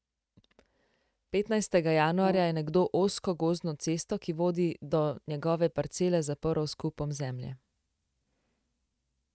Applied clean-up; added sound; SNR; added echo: neural mask model RNNoise.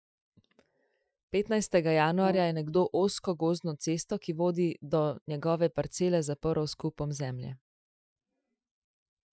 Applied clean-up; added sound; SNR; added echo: classical method Wiener filter.